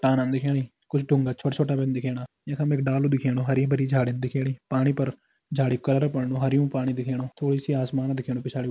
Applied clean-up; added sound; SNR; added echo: none; none; none; none.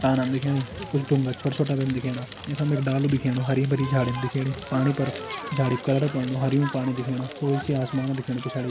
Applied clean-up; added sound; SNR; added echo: none; Crackle; 13 dB; none.